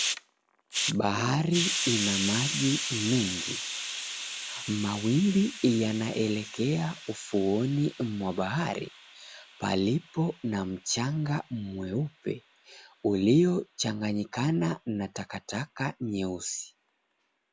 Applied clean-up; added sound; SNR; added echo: none; Hiss; 8 dB; none.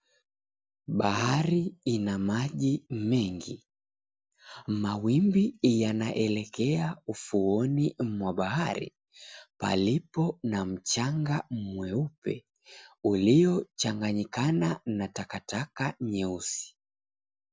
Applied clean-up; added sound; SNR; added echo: none; none; none; none.